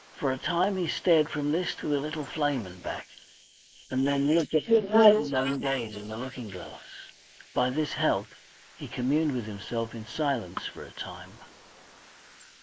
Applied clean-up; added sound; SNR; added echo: neural mask model Resemble Enhance denoiser.